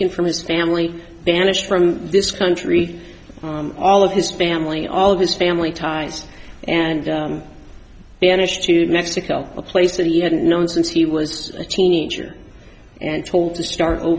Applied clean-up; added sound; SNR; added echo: none; none; none; none.